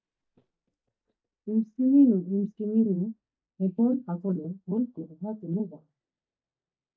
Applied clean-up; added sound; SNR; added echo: neural mask model DeepFilterNet 3.